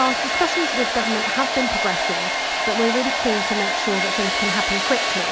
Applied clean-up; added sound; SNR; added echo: none; Domestic sounds, home sounds; -3 dB; none.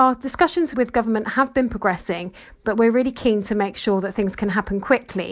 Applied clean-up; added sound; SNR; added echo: none; none; none; none.